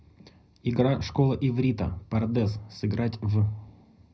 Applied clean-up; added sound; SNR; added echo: none; none; none; reverberation time 0.4 s.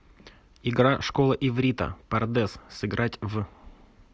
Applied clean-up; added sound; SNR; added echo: none; none; none; none.